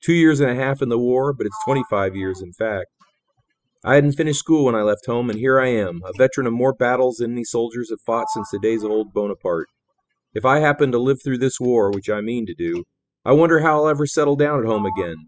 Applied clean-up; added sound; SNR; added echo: classical method spectral subtraction.